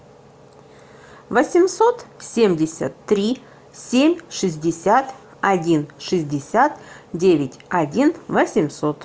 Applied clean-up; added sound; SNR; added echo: none; none; none; none.